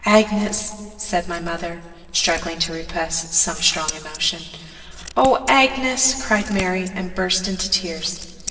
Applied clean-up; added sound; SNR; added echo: neural separator model SepFormer DNS4.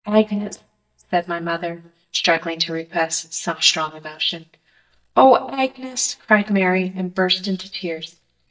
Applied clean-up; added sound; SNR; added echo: neural mask model DeepFilterNet 3.